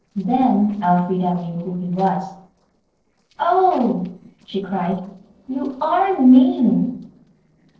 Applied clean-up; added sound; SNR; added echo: neural separator model SepFormer DNS4.